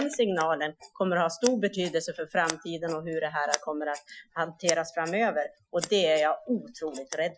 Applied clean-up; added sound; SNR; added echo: classical method Wiener filter.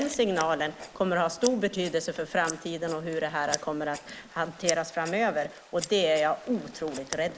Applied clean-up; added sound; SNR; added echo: neural mask model Resemble Enhance denoiser.